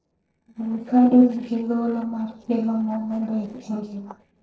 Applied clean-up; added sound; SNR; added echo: neural separator model SepFormer DNS4.